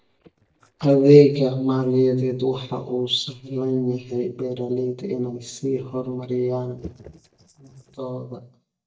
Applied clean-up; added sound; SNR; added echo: neural mask model DeepFilterNet 3.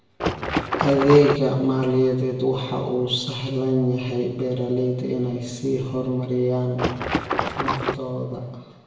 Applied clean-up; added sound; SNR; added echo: none; Water / Splash, splatter; 2 dB; reverberation time 1.1 s.